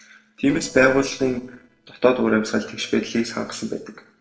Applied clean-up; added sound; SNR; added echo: neural separator model SepFormer DNS4.